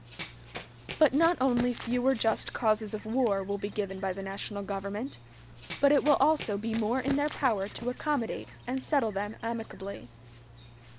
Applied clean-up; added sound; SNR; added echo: none; Run; 15 dB; none.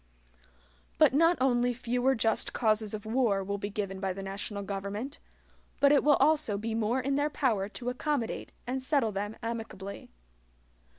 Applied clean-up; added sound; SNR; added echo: none; none; none; none.